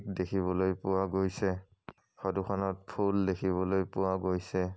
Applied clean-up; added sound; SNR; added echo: none; none; none; none.